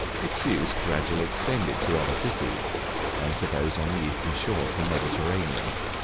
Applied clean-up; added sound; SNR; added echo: none; Ocean; 0 dB; none.